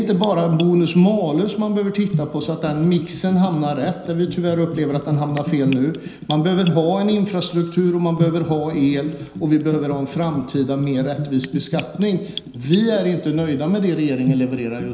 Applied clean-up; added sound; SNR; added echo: none; Bathtub (filling or washing) / Gurgling; 12 dB; reverberation time 0.9 s.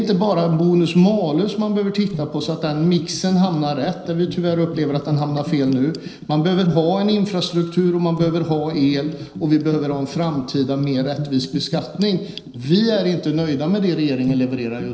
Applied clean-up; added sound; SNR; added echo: neural separator model SepFormer DNS4.